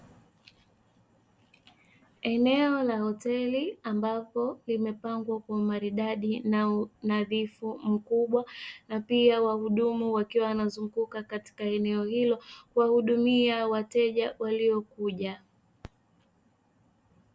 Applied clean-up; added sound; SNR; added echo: none; none; none; none.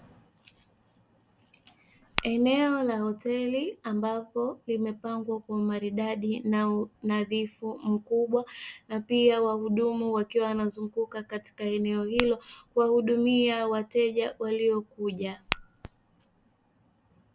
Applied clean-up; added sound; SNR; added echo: none; Tap / Glass; 12 dB; none.